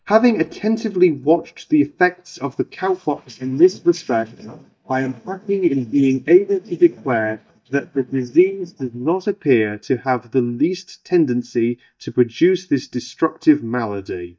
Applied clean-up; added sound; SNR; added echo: neural mask model DeepFilterNet 3.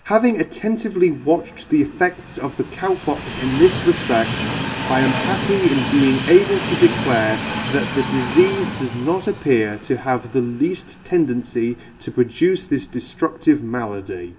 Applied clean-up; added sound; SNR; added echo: none; Train; 8 dB; reverberation time 0.6 s.